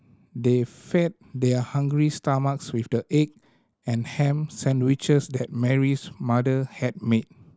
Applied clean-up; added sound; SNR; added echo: none; none; none; none.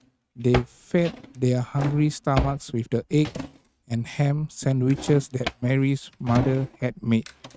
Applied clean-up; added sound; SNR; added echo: neural mask model RNNoise.